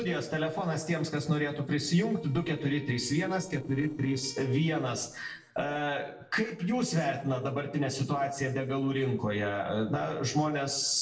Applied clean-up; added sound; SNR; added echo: neural separator model SepFormer DNS4.